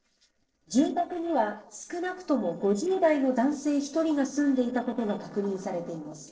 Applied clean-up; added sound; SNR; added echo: neural separator model SepFormer DNS4.